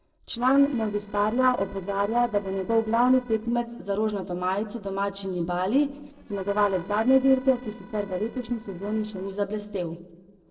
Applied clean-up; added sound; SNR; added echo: neural separator model SepFormer DNS4.